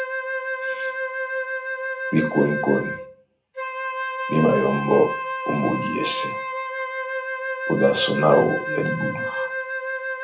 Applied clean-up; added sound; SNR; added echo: none; Wind instrument, woodwind instrument; 3 dB; reverberation time 0.3 s.